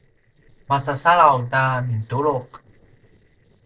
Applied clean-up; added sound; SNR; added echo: neural separator model SepFormer DNS4.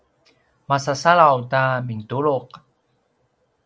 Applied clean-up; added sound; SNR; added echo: none; none; none; none.